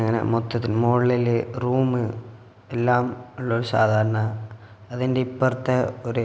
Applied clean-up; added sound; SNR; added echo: none; none; none; none.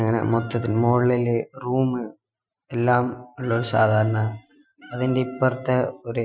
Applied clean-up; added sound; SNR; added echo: classical method Wiener filter.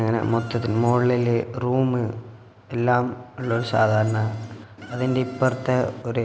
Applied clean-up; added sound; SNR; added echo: none; Insect; 16 dB; none.